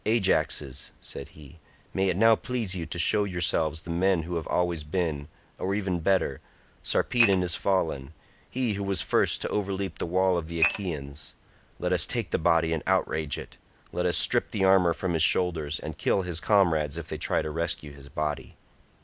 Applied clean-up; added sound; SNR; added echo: none; Dishes, pots, and pans / Glass; 1 dB; none.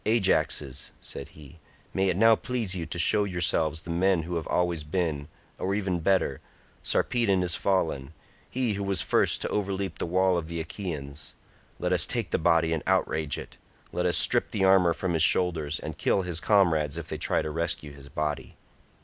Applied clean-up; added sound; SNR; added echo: none; none; none; none.